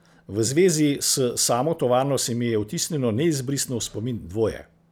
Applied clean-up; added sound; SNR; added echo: none; none; none; none.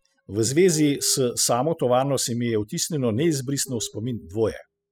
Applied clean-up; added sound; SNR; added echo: classical method spectral subtraction.